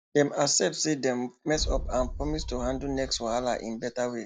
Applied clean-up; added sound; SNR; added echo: neural mask model DeepFilterNet 3.